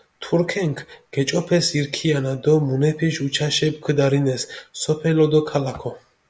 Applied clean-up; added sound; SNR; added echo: none; none; none; none.